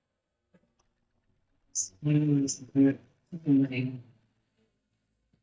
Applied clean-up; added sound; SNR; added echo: neural mask model DeepFilterNet 3.